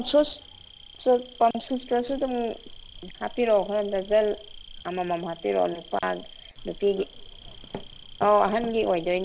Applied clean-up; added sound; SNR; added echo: none; Walk, footsteps + Insect; 17 dB; none.